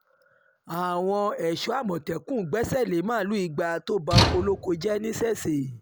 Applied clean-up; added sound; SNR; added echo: none; Slam / Tools; -1 dB; none.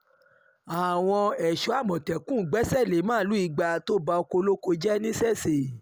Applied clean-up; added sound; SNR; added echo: none; none; none; none.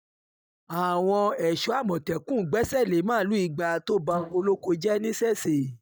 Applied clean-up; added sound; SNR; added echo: neural mask model DeepFilterNet 3.